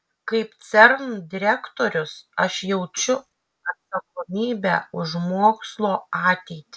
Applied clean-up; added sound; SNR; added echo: none; Tambourine; 14 dB; none.